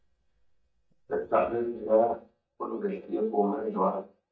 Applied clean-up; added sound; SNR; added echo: neural mask model DeepFilterNet 3.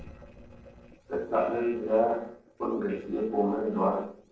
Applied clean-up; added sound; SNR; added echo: neural separator model SepFormer DNS4.